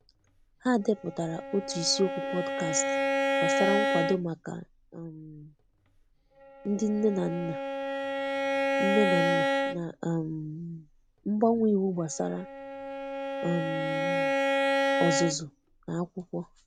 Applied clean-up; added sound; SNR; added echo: none; Bowed string instrument; 0 dB; none.